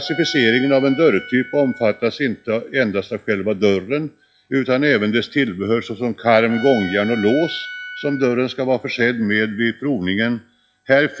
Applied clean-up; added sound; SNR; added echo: classical method log-MMSE.